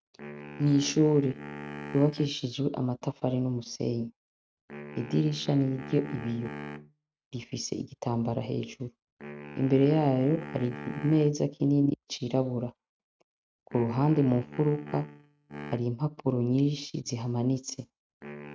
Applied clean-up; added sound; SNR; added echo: neural mask model RNNoise.